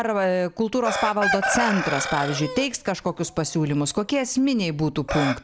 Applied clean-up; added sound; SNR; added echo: none; Chicken, rooster; 6 dB; none.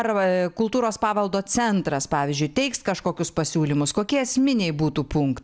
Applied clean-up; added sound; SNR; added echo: none; none; none; none.